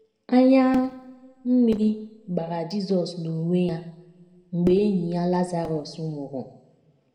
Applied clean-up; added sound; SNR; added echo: none; none; none; reverberation time 1.0 s.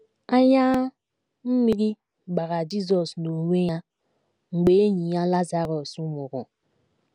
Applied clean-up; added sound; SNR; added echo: none; none; none; none.